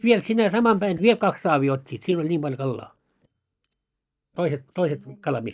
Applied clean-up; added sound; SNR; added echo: neural mask model DeepFilterNet 3.